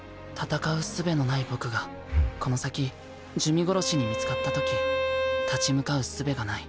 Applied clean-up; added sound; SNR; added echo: none; Bowed string instrument + Breathing; 2 dB; none.